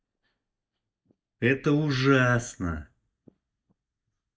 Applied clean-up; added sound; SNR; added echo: neural mask model DeepFilterNet 3.